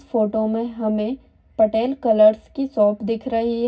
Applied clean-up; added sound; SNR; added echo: none; none; none; reverberation time 0.4 s.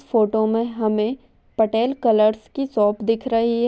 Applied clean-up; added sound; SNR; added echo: none; none; none; none.